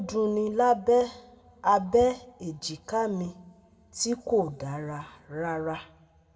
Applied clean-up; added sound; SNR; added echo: none; none; none; reverberation time 0.4 s.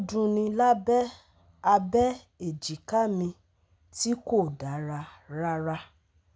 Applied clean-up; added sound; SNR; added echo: none; none; none; none.